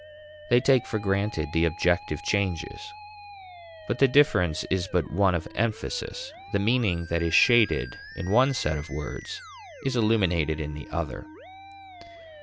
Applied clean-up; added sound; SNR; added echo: none; Musical instrument; 17 dB; none.